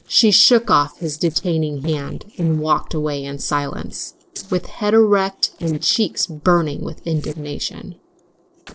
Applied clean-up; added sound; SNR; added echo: neural separator model SepFormer DNS4.